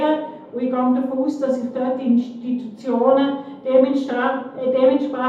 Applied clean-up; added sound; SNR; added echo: none; none; none; reverberation time 0.8 s.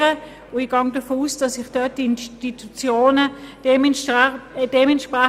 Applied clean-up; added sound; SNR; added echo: none; none; none; none.